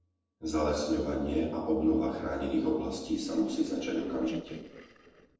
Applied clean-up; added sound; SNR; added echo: neural separator model SepFormer DNS4.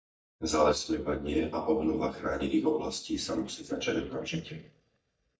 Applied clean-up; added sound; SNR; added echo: neural mask model DeepFilterNet 3.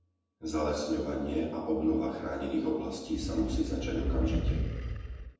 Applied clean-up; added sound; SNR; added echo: none; Animal; 0 dB; reverberation time 1.1 s.